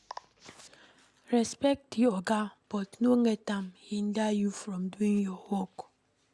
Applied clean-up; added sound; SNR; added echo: none; none; none; none.